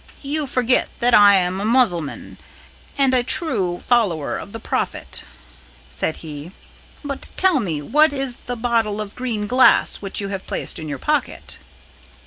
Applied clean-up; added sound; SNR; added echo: none; none; none; none.